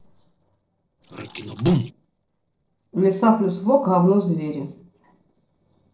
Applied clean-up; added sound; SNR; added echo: neural separator model SepFormer DNS4.